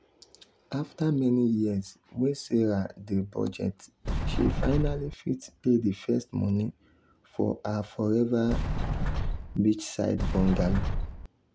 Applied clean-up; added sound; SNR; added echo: none; Sliding door; 0 dB; none.